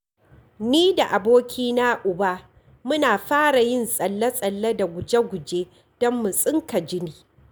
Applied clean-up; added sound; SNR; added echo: none; none; none; none.